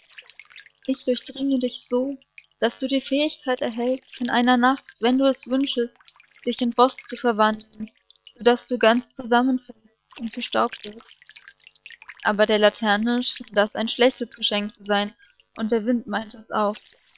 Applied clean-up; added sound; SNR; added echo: neural separator model SepFormer WHAM!.